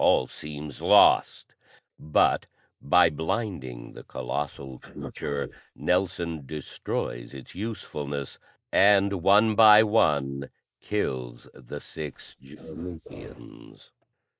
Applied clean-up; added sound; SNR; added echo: neural mask model Resemble Enhance denoiser.